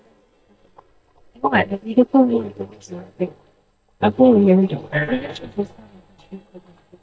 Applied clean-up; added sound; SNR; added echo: neural mask model DeepFilterNet 3.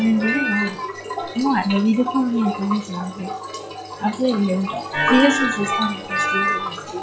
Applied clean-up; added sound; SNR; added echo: classical method log-MMSE.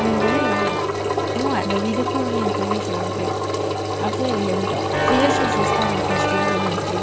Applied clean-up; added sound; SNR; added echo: none; Organ + Engine; -4 dB; none.